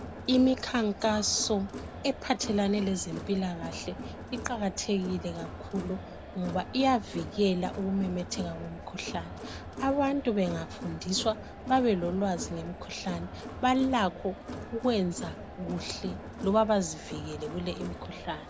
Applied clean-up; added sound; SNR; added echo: none; Crowd; 10 dB; none.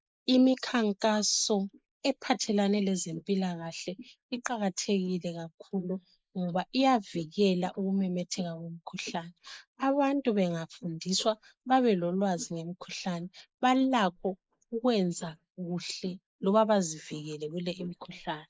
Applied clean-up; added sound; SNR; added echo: neural mask model Resemble Enhance denoiser.